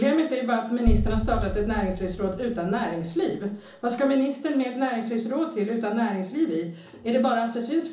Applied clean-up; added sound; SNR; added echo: none; Boom; 4 dB; reverberation time 0.8 s.